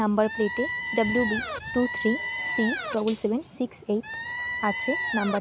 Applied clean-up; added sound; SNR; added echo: none; Squeak; 3 dB; none.